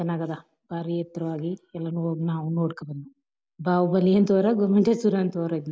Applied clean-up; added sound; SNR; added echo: none; none; none; none.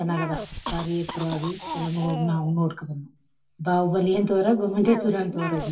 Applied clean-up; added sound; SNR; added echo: none; Cough; 11 dB; reverberation time 0.2 s.